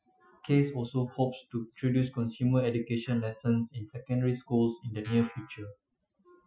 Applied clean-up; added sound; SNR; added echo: classical method Wiener filter.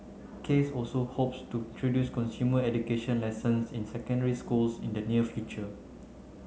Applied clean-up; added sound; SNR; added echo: none; none; none; none.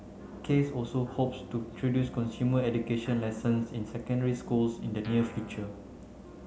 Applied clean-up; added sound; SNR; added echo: none; Guitar + Wind instrument, woodwind instrument; 20 dB; none.